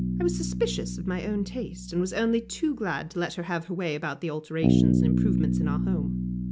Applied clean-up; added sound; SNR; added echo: none; Bass guitar; -2 dB; none.